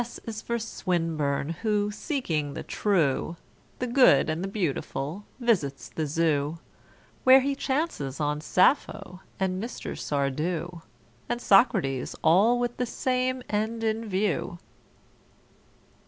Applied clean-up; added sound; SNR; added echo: none; none; none; none.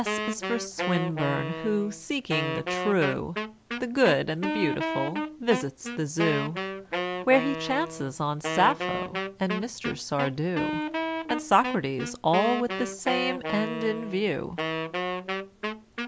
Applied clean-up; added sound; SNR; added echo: none; Wind instrument, woodwind instrument; 4 dB; none.